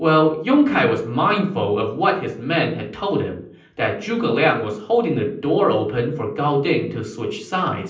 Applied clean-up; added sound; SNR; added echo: none; none; none; reverberation time 0.6 s.